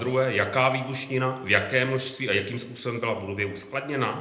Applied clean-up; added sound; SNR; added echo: none; none; none; reverberation time 0.7 s.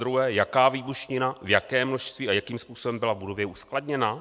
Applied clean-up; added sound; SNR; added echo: none; none; none; none.